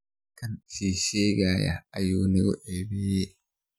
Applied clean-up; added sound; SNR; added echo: none; none; none; none.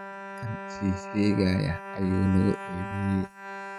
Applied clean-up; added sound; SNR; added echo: neural mask model RNNoise.